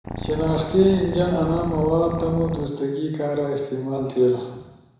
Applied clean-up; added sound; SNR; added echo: none; Purr; 8 dB; reverberation time 1.0 s.